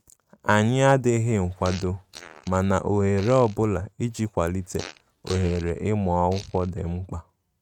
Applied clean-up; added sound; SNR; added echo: neural mask model RNNoise.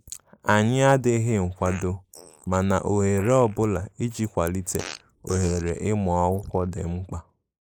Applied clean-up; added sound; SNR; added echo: neural mask model Resemble Enhance denoiser.